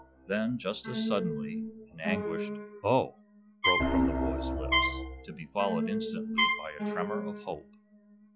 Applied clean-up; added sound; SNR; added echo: classical method log-MMSE.